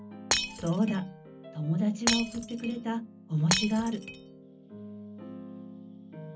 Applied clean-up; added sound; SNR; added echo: none; Shatter; 1 dB; reverberation time 0.4 s.